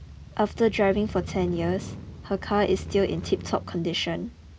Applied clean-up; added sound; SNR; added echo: none; Motorcycle / Crow; 11 dB; none.